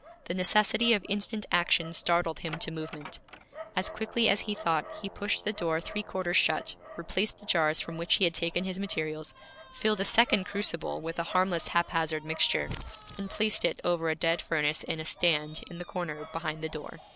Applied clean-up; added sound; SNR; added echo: none; Dog; 17 dB; none.